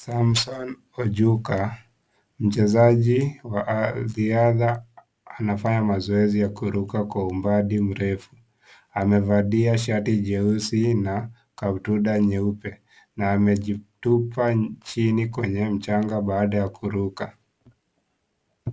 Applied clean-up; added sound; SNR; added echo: none; none; none; none.